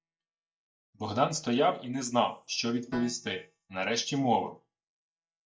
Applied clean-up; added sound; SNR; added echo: neural mask model DeepFilterNet 3.